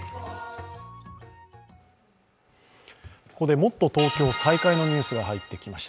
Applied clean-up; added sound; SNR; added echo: none; none; none; none.